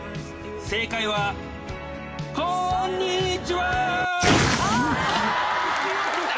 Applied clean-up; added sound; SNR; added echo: none; none; none; none.